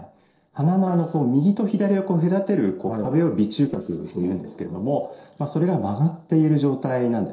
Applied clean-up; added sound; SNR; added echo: neural separator model SepFormer DNS4.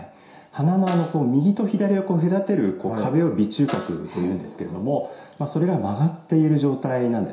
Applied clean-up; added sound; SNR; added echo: none; Snare drum; 19 dB; reverberation time 0.7 s.